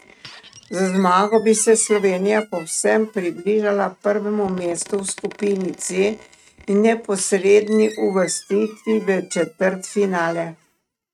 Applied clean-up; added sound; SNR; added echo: neural mask model RNNoise.